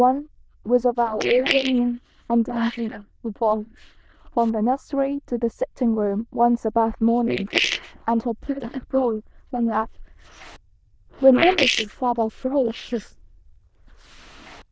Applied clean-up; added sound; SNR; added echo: neural diffusion model UNIVERSE++.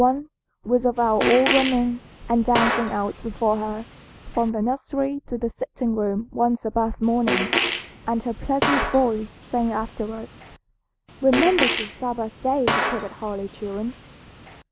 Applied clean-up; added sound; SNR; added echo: none; Fart; 4 dB; none.